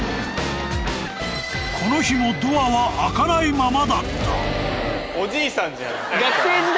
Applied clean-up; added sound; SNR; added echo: none; none; none; none.